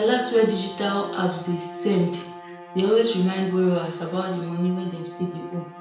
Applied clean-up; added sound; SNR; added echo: none; Bowed string instrument; 13 dB; reverberation time 0.5 s.